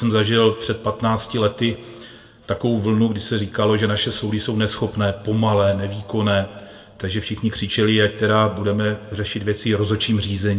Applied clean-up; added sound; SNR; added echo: none; none; none; reverberation time 1.0 s.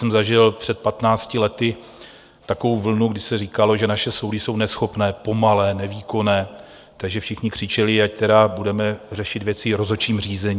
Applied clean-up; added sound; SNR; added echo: none; none; none; none.